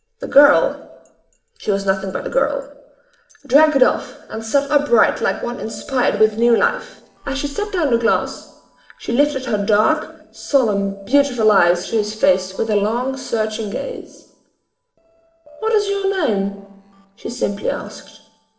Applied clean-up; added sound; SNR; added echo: neural separator model SepFormer DNS4.